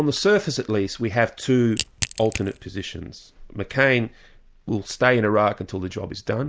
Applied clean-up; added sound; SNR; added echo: none; Crack / Crushing; 9 dB; none.